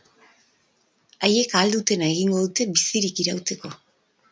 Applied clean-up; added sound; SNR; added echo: none; none; none; none.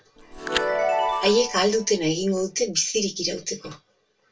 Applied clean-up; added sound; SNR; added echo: none; Chime; 4 dB; reverberation time 0.2 s.